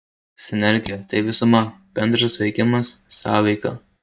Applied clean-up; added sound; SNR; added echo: neural mask model DeepFilterNet 3.